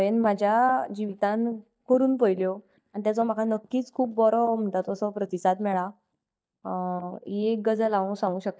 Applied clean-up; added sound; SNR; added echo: neural mask model DeepFilterNet 3.